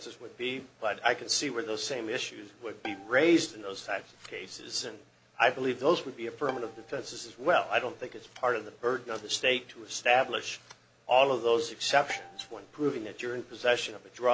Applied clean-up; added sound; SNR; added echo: none; Bowed string instrument; 20 dB; none.